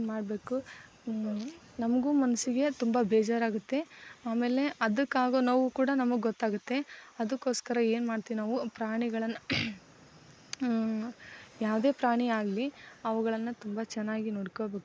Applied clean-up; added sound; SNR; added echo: neural mask model Resemble Enhance denoiser.